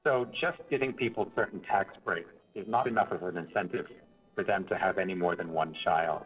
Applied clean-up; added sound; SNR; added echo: neural separator model SepFormer DNS4.